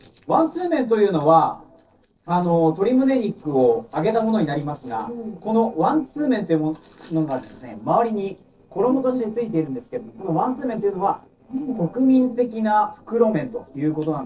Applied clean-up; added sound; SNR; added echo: neural separator model SepFormer DNS4.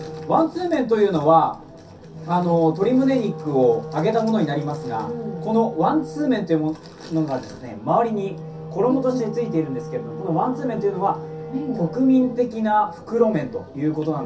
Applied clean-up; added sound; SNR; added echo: none; Wind instrument, woodwind instrument; 13 dB; reverberation time 0.3 s.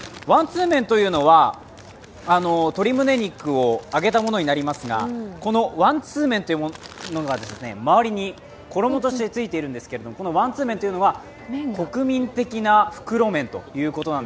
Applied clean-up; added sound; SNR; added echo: none; none; none; none.